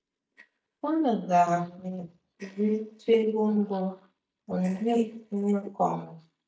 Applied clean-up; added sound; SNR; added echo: neural mask model DeepFilterNet 3.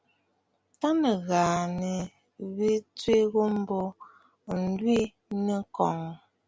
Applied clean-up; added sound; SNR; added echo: none; none; none; none.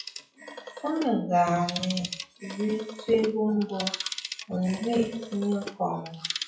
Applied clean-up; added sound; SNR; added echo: classical method WPE with log-MMSE.